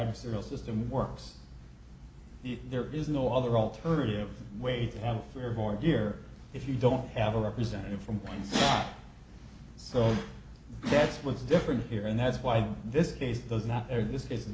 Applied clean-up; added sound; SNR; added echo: none; none; none; none.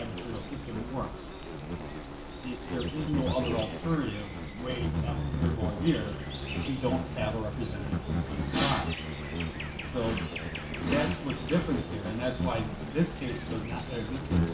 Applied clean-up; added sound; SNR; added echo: none; Insect; 1 dB; reverberation time 0.2 s.